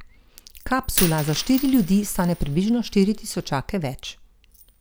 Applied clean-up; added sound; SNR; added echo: none; Coin (dropping); 12 dB; none.